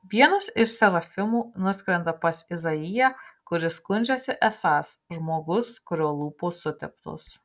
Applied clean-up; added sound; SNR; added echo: none; none; none; none.